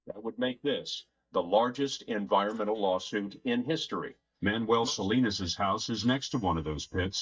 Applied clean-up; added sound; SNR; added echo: neural mask model DeepFilterNet 3.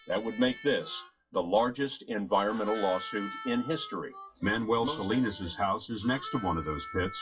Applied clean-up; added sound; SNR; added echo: classical method WPE with log-MMSE.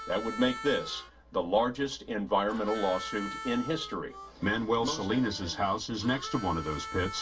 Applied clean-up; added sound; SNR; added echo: none; Harmonica; 12 dB; reverberation time 0.1 s.